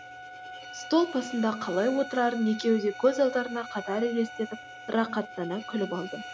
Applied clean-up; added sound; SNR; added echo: none; Bowed string instrument; 14 dB; none.